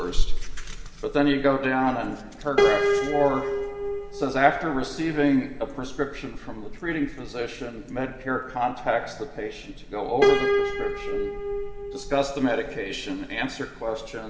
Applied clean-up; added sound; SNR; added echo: none; Piano; 2 dB; reverberation time 1.9 s.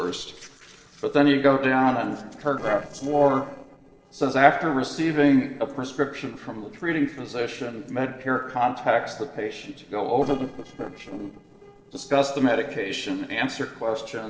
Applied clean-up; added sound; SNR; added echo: neural separator model SepFormer DNS4.